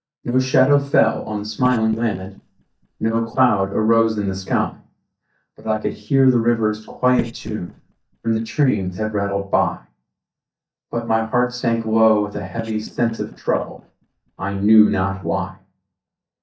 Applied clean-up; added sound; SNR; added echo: neural mask model DeepFilterNet 3.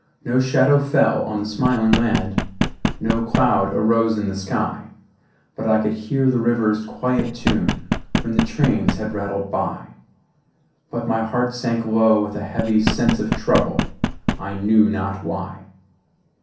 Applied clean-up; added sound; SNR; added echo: none; Knock; 2 dB; reverberation time 0.6 s.